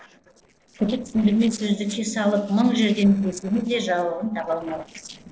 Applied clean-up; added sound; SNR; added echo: neural separator model SepFormer DNS4.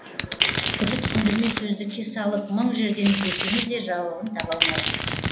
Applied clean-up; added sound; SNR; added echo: none; Domestic sounds, home sounds; -1 dB; reverberation time 0.8 s.